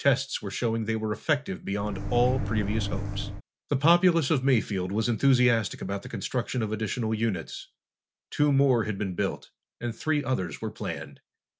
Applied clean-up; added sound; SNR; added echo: none; Microwave oven; 3 dB; none.